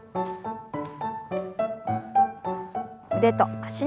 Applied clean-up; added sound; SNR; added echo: none; none; none; none.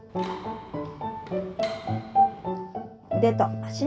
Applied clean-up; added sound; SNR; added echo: none; Mechanisms; 16 dB; reverberation time 0.2 s.